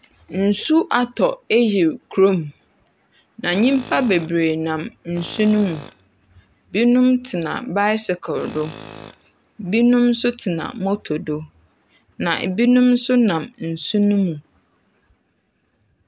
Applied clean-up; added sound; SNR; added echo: none; Tools; 18 dB; none.